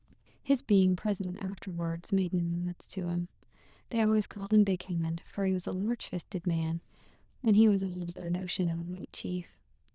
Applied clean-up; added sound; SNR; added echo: neural diffusion model UNIVERSE++.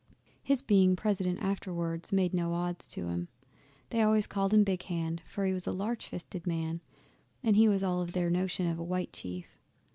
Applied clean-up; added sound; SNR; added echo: none; Tambourine; 17 dB; none.